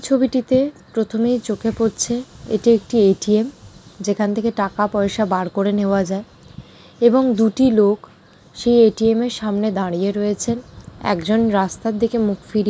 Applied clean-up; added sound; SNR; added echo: none; none; none; none.